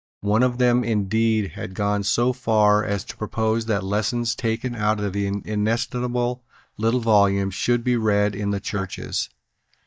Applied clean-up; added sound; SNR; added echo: neural mask model DeepFilterNet 3.